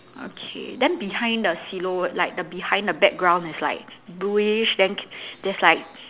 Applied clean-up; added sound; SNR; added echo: none; none; none; none.